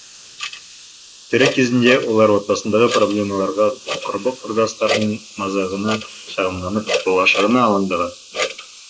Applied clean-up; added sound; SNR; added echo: neural mask model Resemble Enhance denoiser.